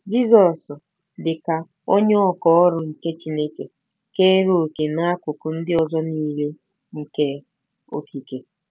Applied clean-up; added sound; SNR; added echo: none; none; none; none.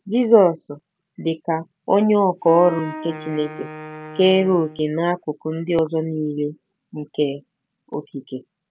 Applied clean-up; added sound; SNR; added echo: none; Wind instrument, woodwind instrument; 13 dB; none.